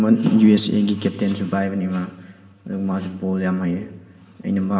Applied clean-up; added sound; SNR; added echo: none; none; none; reverberation time 1.8 s.